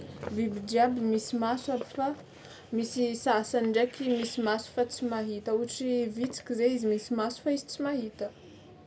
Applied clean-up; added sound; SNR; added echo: none; none; none; none.